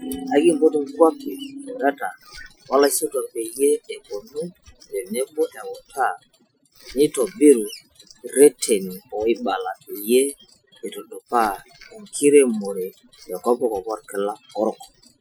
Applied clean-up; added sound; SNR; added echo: classical method Wiener filter.